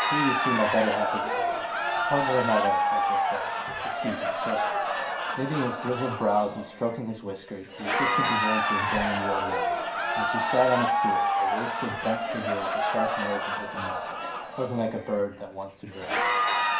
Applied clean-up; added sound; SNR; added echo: none; Crowd; -3 dB; reverberation time 0.5 s.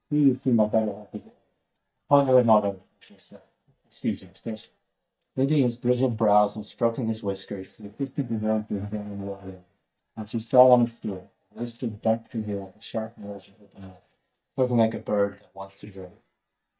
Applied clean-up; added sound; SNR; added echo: neural mask model DeepFilterNet 3.